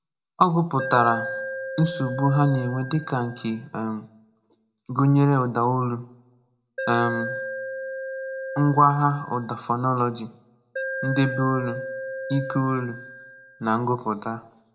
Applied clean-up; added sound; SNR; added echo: none; Alarm; 8 dB; reverberation time 0.5 s.